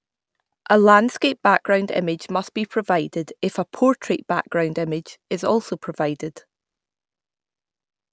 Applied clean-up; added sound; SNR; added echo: none; none; none; none.